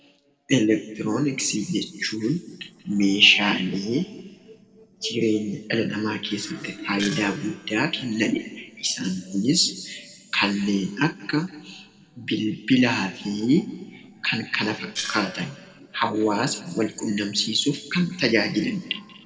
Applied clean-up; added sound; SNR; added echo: neural separator model SepFormer DNS4.